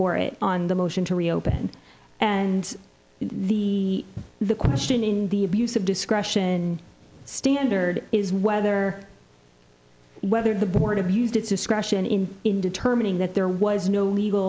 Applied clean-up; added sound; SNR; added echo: none; none; none; none.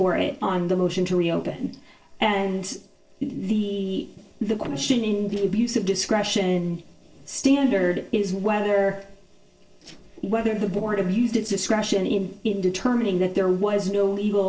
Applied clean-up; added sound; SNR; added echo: neural separator model SepFormer DNS4.